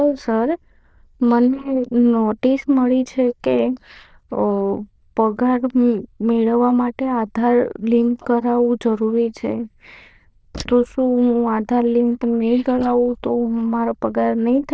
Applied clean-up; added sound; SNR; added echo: neural diffusion model UNIVERSE++.